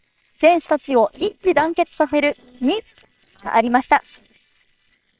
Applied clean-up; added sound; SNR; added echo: neural separator model SepFormer WHAM!.